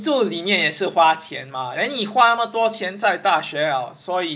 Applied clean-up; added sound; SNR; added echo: none; none; none; none.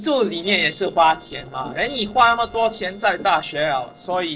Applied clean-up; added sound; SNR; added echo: neural separator model SepFormer DNS4.